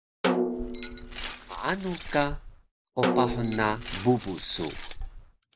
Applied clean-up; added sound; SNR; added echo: none; Snare drum + Glass; 0 dB; none.